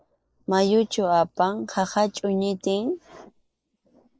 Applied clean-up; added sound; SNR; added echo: neural mask model Resemble Enhance denoiser.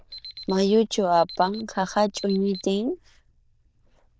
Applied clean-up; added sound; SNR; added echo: neural diffusion model UNIVERSE++.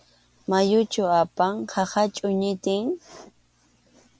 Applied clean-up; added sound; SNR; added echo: none; none; none; none.